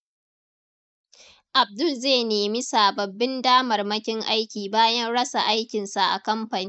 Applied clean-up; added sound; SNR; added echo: neural mask model Resemble Enhance denoiser.